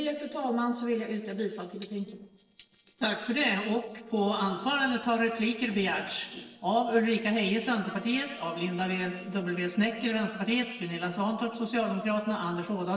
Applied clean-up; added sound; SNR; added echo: neural separator model SepFormer DNS4.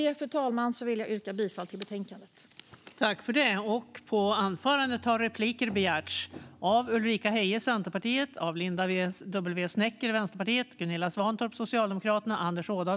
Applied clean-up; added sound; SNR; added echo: none; none; none; none.